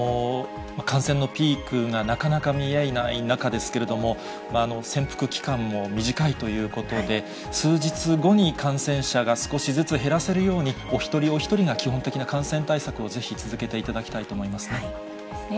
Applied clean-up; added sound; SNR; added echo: none; none; none; none.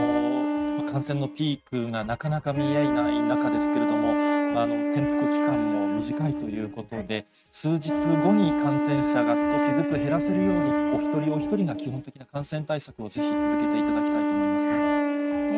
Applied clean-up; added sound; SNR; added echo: neural mask model RNNoise.